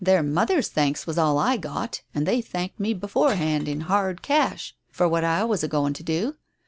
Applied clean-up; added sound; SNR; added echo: none; Glass; 18 dB; none.